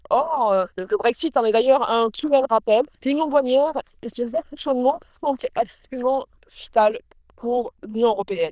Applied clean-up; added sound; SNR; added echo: neural diffusion model UNIVERSE++.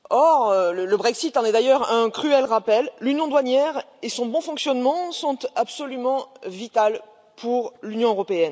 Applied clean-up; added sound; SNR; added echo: none; none; none; none.